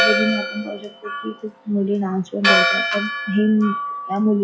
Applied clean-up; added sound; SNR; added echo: classical method log-MMSE.